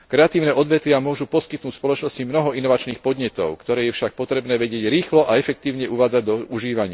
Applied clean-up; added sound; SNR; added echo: none; none; none; none.